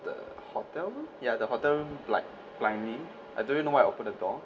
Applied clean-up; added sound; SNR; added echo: none; none; none; reverberation time 0.7 s.